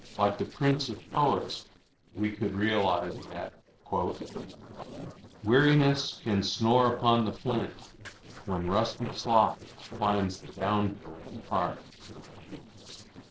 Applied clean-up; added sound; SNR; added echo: neural separator model SepFormer DNS4.